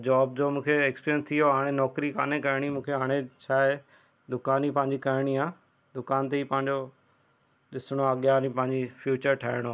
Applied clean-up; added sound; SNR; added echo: none; none; none; none.